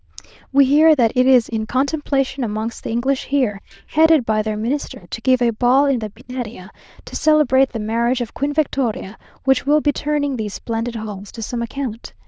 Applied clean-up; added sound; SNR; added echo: neural diffusion model UNIVERSE++.